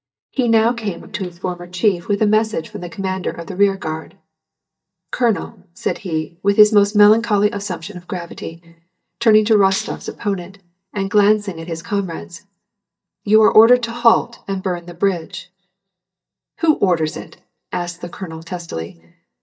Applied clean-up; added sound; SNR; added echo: neural mask model DeepFilterNet 3.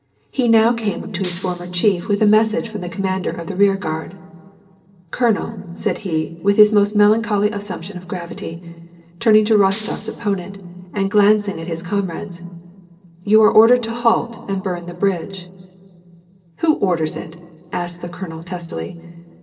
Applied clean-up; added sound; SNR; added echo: neural separator model SepFormer DNS4.